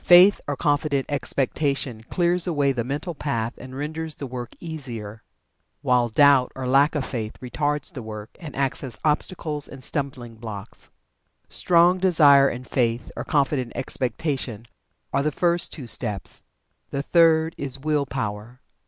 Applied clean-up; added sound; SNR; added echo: none; none; none; none.